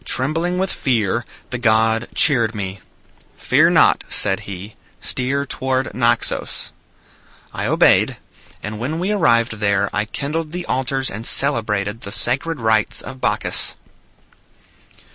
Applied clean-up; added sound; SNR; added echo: none; none; none; none.